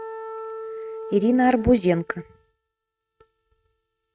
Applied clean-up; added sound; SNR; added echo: neural mask model RNNoise.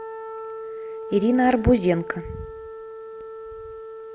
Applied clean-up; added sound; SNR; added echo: none; Wind instrument, woodwind instrument; 11 dB; none.